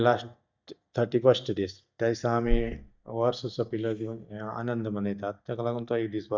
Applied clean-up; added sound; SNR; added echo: neural mask model DeepFilterNet 3.